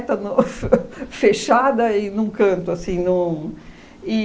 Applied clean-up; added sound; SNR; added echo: none; none; none; none.